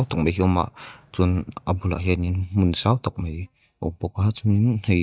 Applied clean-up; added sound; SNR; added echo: neural mask model DeepFilterNet 3.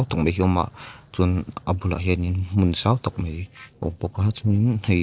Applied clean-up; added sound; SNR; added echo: neural separator model SepFormer DNS4.